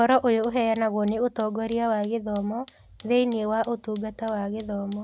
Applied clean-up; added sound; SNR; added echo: none; Fire; 19 dB; none.